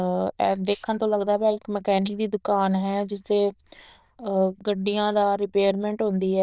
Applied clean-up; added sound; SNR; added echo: neural diffusion model UNIVERSE++.